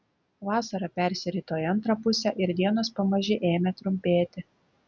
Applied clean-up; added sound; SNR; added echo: none; none; none; none.